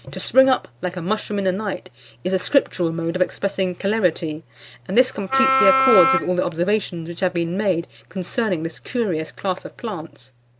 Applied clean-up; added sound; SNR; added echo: none; Wind instrument, woodwind instrument; -3 dB; none.